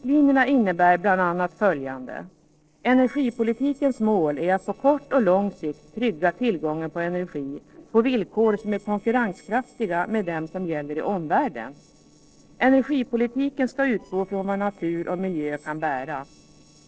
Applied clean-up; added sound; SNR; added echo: neural separator model SepFormer DNS4.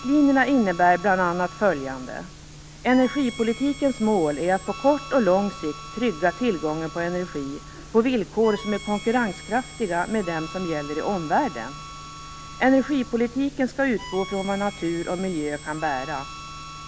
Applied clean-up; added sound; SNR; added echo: none; Harmonica; 17 dB; none.